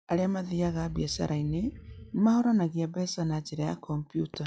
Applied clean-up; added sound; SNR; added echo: classical method log-MMSE.